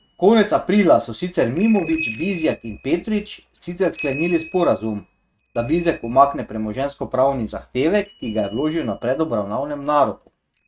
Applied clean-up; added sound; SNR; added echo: neural mask model RNNoise.